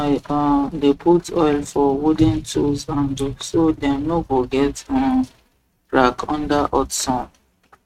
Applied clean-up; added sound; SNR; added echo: neural mask model RNNoise.